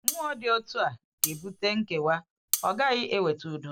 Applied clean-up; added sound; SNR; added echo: none; Cutlery, silverware; 5 dB; none.